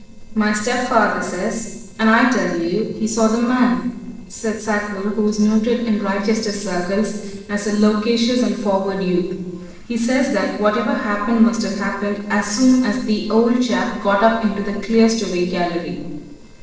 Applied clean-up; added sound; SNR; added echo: neural separator model SepFormer DNS4.